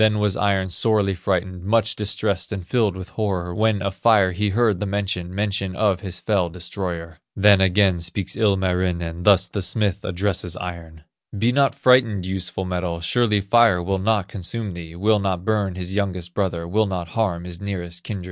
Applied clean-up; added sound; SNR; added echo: none; none; none; none.